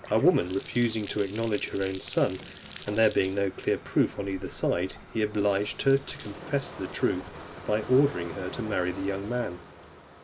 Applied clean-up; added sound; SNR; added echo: none; Bathtub (filling or washing); 16 dB; none.